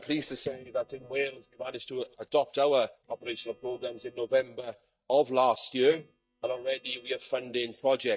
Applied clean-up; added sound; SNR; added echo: neural mask model DeepFilterNet 3.